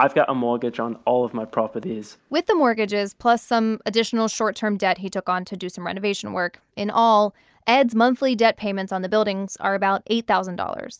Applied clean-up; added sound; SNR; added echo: none; none; none; none.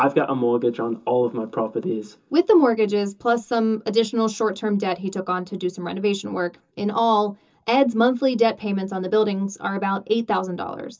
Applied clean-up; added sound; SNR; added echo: none; none; none; reverberation time 0.2 s.